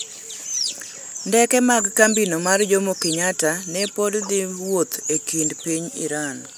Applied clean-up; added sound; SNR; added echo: none; none; none; none.